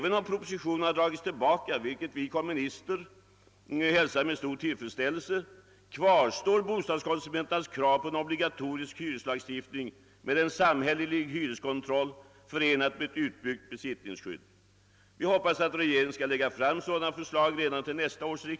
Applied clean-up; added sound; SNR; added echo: none; none; none; none.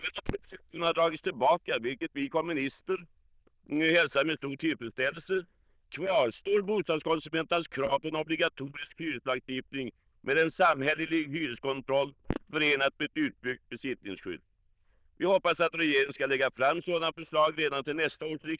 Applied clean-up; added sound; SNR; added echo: neural diffusion model UNIVERSE++.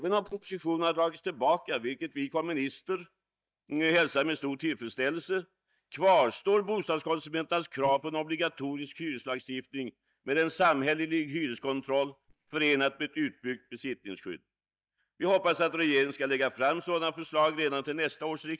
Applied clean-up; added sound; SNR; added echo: neural mask model DeepFilterNet 3.